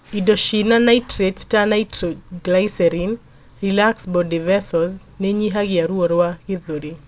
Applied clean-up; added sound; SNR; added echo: none; none; none; none.